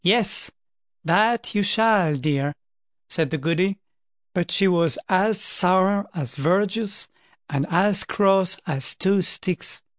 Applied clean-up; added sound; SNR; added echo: none; none; none; none.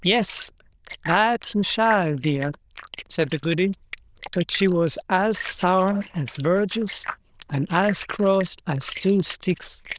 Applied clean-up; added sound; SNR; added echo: neural diffusion model UNIVERSE++.